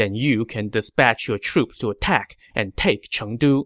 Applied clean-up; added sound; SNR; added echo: none; none; none; none.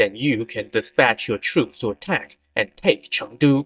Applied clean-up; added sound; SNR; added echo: neural mask model DeepFilterNet 3.